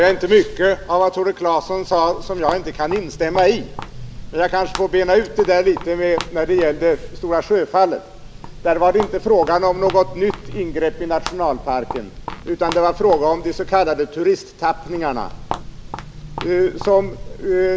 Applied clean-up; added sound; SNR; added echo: none; Walk, footsteps; 13 dB; none.